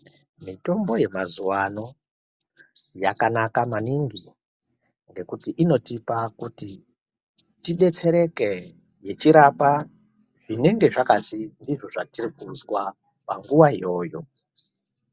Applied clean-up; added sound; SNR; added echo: none; none; none; none.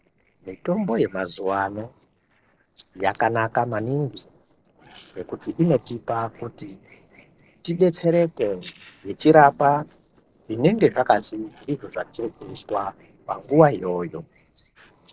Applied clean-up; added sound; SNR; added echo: neural separator model SepFormer DNS4.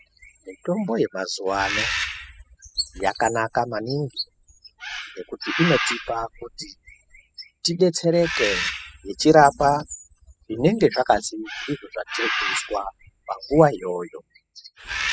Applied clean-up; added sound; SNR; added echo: classical method spectral subtraction.